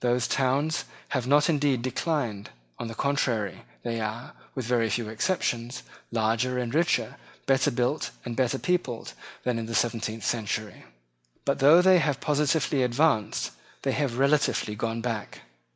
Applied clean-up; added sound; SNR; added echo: none; none; none; none.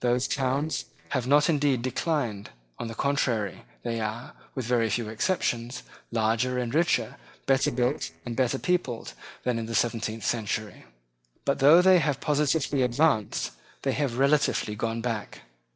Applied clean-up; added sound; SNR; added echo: neural separator model SepFormer DNS4.